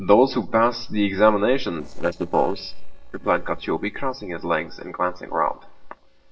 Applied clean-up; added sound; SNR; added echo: neural separator model SepFormer DNS4.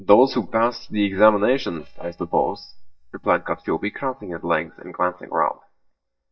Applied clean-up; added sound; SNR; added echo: neural mask model DeepFilterNet 3.